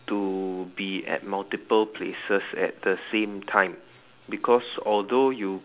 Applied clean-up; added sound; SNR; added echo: none; none; none; none.